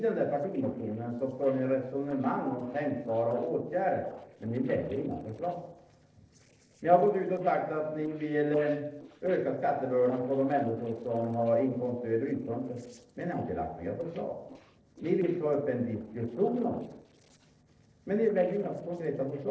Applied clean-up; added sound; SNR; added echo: neural separator model SepFormer DNS4.